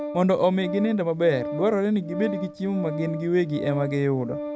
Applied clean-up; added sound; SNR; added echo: none; Organ; 9 dB; none.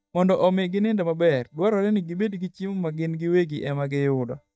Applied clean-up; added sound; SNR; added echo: neural mask model DeepFilterNet 3.